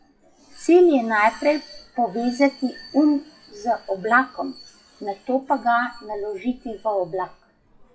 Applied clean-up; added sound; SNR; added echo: classical method WPE with log-MMSE.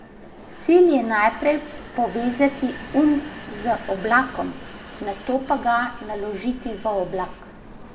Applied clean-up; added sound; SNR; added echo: none; Vehicle; 14 dB; reverberation time 0.6 s.